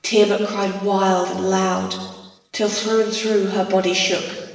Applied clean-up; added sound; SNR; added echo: none; none; none; reverberation time 1.2 s.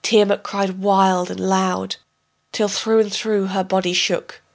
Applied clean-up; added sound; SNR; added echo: none; none; none; none.